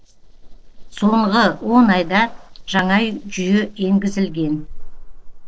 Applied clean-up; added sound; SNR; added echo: neural separator model SepFormer DNS4.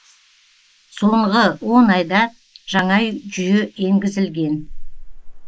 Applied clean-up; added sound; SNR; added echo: neural mask model Resemble Enhance denoiser.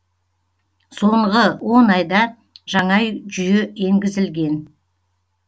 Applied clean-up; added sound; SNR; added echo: none; none; none; none.